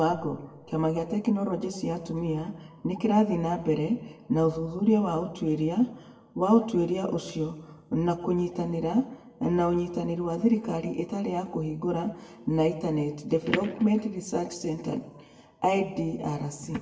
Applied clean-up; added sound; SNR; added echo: none; none; none; reverberation time 0.7 s.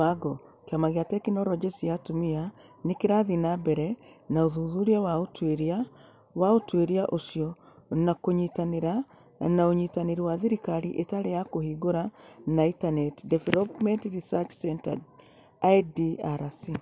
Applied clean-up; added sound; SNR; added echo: none; none; none; none.